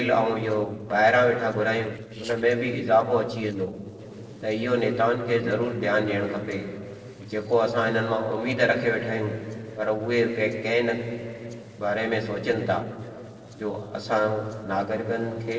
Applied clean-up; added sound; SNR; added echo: neural separator model SepFormer DNS4.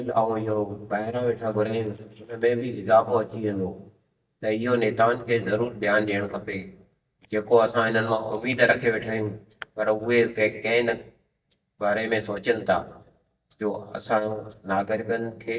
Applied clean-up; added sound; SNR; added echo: neural mask model DeepFilterNet 3.